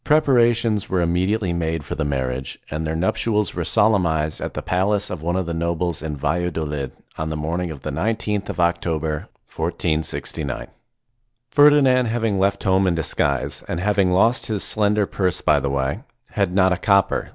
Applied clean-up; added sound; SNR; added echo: none; none; none; none.